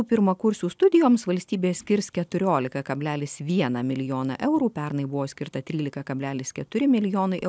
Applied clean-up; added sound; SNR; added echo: none; none; none; none.